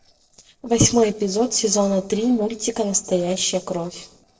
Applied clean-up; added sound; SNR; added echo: neural separator model SepFormer DNS4.